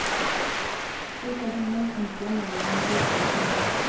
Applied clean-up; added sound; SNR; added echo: none; Waves, surf; -4 dB; reverberation time 2.0 s.